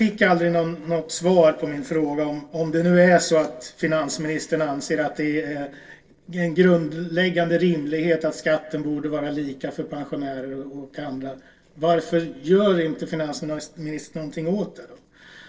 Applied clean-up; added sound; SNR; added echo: neural separator model SepFormer DNS4.